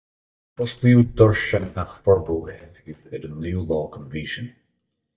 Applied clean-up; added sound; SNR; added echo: neural mask model DeepFilterNet 3.